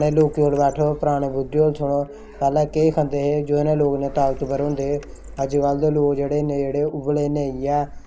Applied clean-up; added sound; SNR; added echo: none; Printer; 16 dB; none.